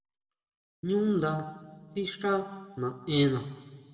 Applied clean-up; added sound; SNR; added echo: none; none; none; reverberation time 1.6 s.